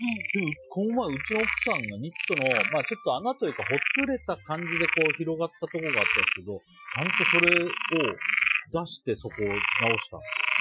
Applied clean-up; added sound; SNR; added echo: classical method Wiener filter.